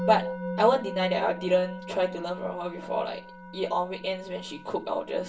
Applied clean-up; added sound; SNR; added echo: none; Musical instrument; 9 dB; reverberation time 0.3 s.